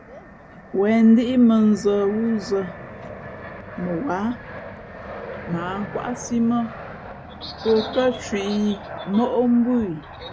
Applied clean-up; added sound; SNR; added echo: none; Fixed-wing aircraft, airplane; 15 dB; none.